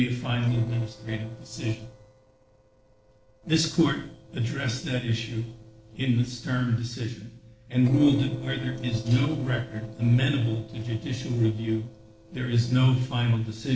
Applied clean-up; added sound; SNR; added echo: neural separator model SepFormer DNS4.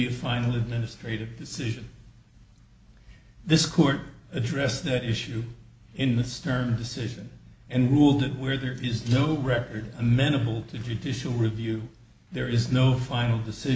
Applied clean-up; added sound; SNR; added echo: none; none; none; none.